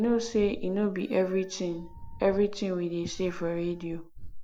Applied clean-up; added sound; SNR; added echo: none; Meow; 12 dB; none.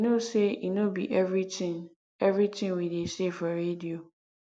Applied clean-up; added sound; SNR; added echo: none; none; none; none.